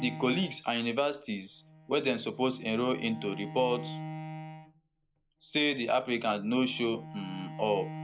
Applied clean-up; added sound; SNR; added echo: none; Bowed string instrument; 13 dB; none.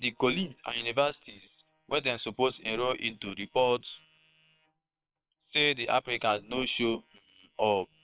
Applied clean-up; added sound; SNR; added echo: neural separator model SepFormer WHAM!.